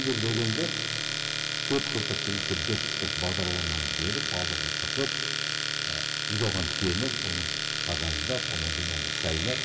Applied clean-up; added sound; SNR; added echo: none; Domestic sounds, home sounds; -3 dB; reverberation time 2.5 s.